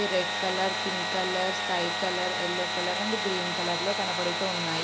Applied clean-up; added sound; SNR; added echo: none; Sawing / Engine; -2 dB; none.